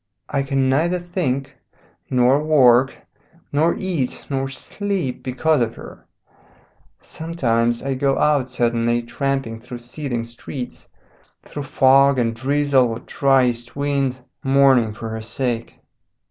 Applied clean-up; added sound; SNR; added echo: none; none; none; none.